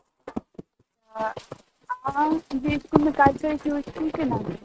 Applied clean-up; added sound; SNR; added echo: neural mask model RNNoise.